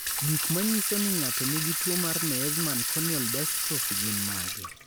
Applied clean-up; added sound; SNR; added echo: none; Sink (filling or washing) / Water tap, faucet; -3 dB; none.